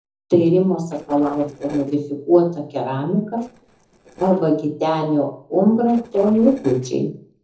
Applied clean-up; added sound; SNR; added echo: neural separator model SepFormer DNS4.